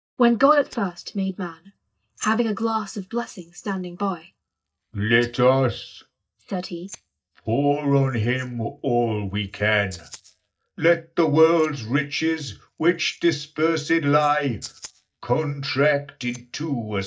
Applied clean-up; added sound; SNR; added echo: neural mask model DeepFilterNet 3.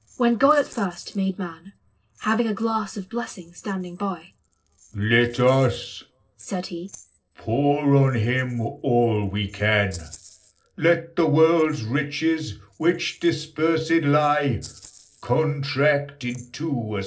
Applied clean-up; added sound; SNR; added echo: neural separator model SepFormer DNS4.